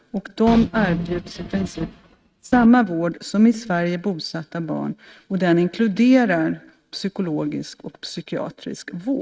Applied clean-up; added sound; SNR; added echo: neural mask model RNNoise.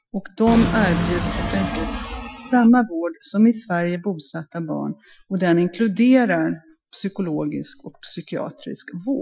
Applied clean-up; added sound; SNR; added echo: classical method Wiener filter.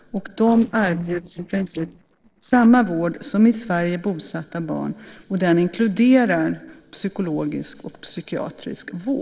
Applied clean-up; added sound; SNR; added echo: neural separator model SepFormer DNS4.